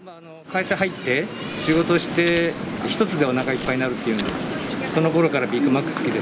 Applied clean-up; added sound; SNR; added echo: none; Camera; 19 dB; none.